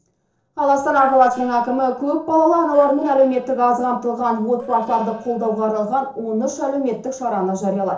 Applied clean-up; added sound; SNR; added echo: neural separator model SepFormer DNS4.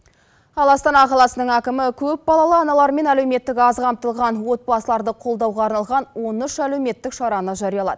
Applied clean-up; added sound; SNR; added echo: none; none; none; none.